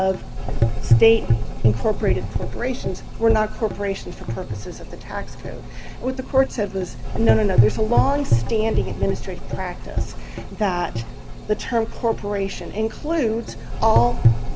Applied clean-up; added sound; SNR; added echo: none; Gurgling / Engine; -1 dB; none.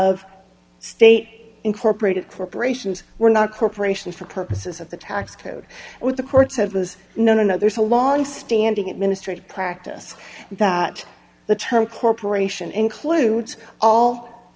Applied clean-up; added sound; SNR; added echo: none; none; none; none.